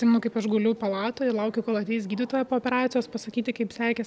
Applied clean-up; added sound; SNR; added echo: none; none; none; none.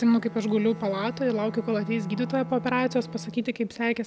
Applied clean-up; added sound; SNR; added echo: none; Bowed string instrument; 13 dB; none.